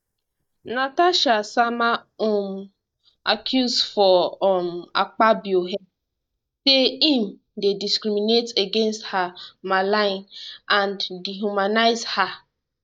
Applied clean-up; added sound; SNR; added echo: neural mask model DeepFilterNet 3.